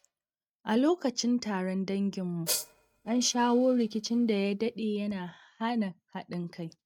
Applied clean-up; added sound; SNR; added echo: neural mask model RNNoise.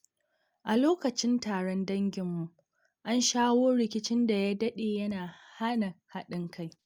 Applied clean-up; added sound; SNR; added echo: none; none; none; none.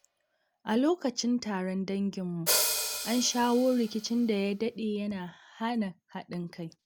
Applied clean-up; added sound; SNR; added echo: none; Hi-hat; 7 dB; none.